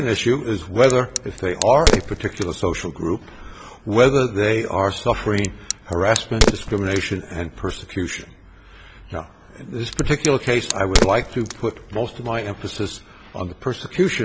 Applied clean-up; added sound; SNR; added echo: none; Crack; 6 dB; none.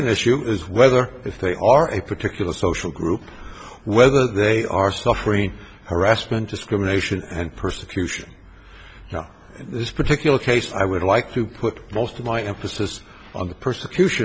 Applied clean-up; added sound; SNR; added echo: none; none; none; none.